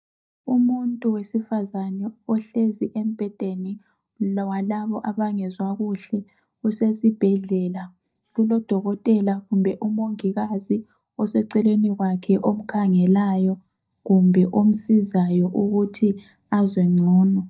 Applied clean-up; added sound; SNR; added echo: neural mask model DeepFilterNet 3.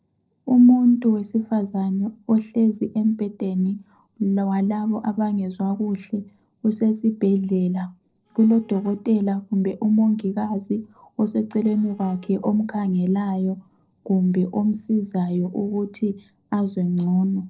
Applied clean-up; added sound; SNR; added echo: neural separator model SepFormer DNS4.